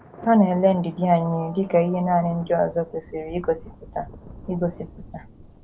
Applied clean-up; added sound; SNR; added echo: none; Thunder; 20 dB; none.